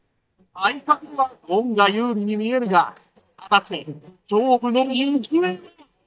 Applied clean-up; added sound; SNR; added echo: neural mask model DeepFilterNet 3.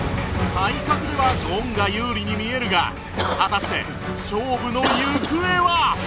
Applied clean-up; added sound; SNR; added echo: none; Cough; 9 dB; none.